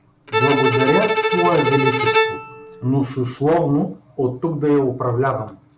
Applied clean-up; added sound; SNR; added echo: none; Bowed string instrument; 0 dB; none.